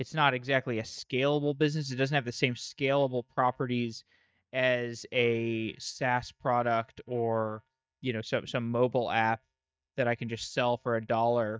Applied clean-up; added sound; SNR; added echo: neural mask model DeepFilterNet 3.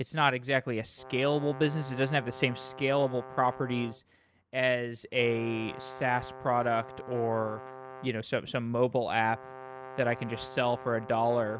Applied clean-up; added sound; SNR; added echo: none; Brass instrument; 15 dB; none.